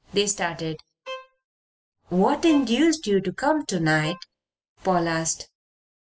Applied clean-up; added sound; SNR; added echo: classical method spectral subtraction.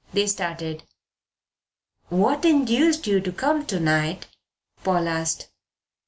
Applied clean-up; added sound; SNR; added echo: none; none; none; none.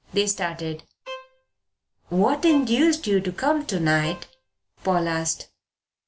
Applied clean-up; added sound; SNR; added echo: none; Bowed string instrument; 18 dB; none.